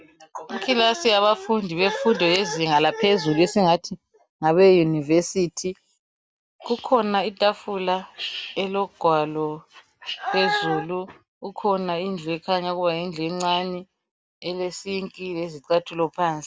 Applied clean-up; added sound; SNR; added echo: none; none; none; none.